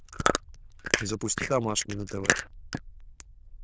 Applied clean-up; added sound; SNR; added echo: neural diffusion model UNIVERSE++.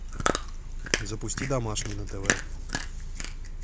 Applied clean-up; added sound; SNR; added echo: none; Chewing, mastication; 1 dB; none.